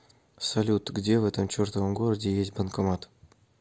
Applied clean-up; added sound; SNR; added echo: none; none; none; none.